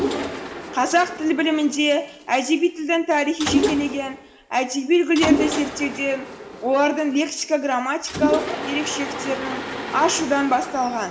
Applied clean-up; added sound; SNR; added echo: none; Mechanisms; 6 dB; reverberation time 0.8 s.